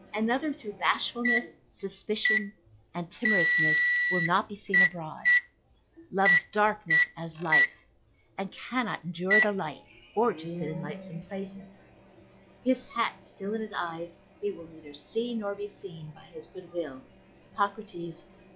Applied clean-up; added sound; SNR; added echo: classical method log-MMSE.